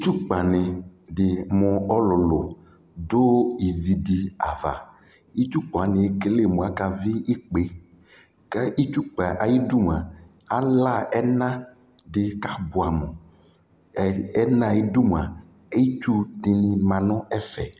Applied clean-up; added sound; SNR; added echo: none; none; none; none.